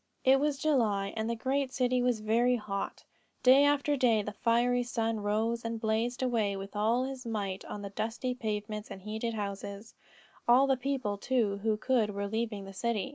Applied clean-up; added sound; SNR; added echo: none; none; none; none.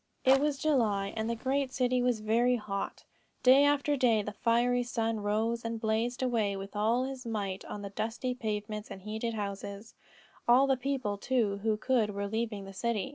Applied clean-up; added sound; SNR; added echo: none; Fire; 19 dB; none.